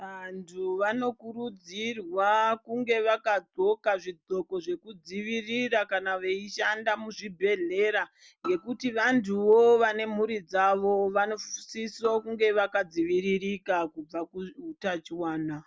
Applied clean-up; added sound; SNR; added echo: none; Bowed string instrument; 19 dB; none.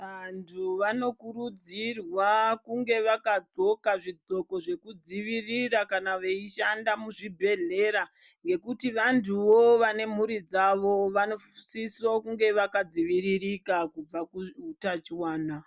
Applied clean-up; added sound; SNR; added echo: none; none; none; none.